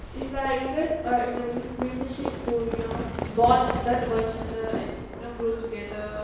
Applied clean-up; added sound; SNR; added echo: none; Livestock, farm animals, working animals; 7 dB; reverberation time 1.0 s.